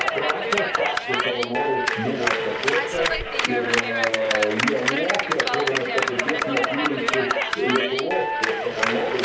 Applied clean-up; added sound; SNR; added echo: none; Clapping; -2 dB; reverberation time 0.7 s.